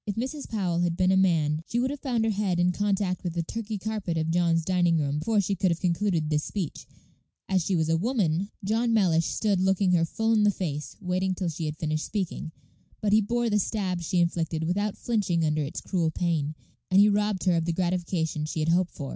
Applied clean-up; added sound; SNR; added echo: none; none; none; none.